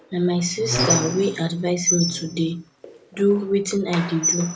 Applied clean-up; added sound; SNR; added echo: none; Squeak; 5 dB; none.